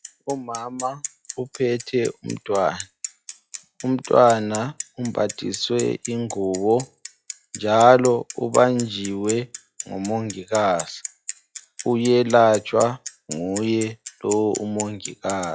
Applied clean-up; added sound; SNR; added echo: classical method log-MMSE.